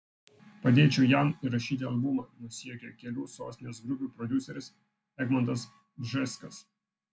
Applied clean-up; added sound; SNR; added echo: none; none; none; none.